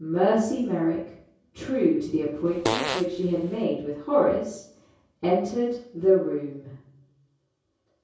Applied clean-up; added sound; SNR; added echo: none; Fart; 4 dB; reverberation time 0.6 s.